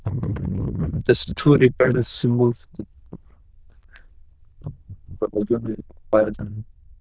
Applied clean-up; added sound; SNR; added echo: neural diffusion model UNIVERSE++.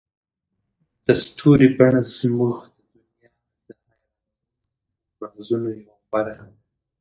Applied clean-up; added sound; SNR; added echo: neural mask model DeepFilterNet 3.